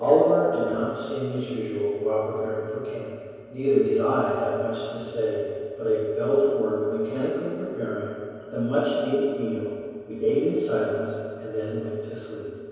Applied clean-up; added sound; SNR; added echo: none; none; none; reverberation time 2.2 s.